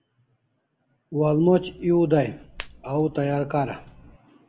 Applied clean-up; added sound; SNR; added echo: none; Hands; 20 dB; none.